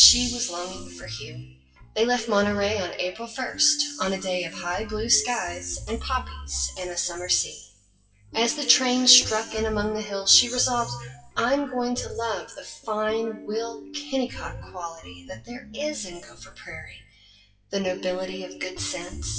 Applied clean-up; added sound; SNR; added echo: classical method WPE with log-MMSE.